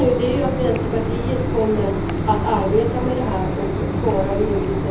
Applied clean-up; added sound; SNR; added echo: none; Mechanisms; 0 dB; reverberation time 0.7 s.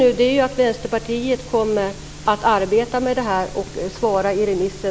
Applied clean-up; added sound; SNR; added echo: none; none; none; none.